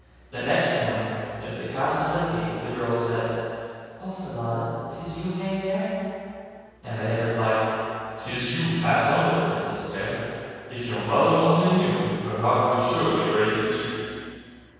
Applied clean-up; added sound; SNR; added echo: none; none; none; reverberation time 2.2 s.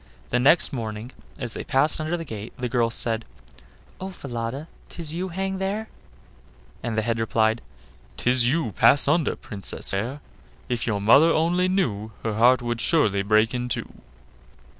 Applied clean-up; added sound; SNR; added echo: none; none; none; none.